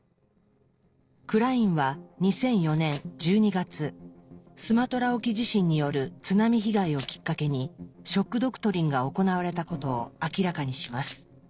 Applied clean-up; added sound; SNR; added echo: neural separator model SepFormer DNS4.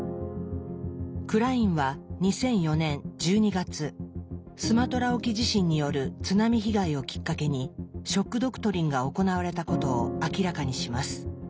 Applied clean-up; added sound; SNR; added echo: none; none; none; none.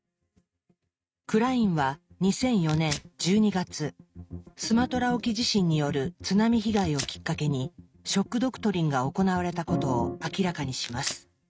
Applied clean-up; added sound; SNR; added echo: neural mask model RNNoise.